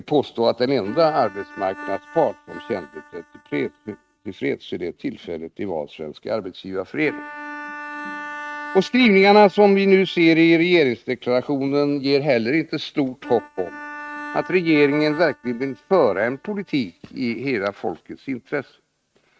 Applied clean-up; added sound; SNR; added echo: neural mask model RNNoise.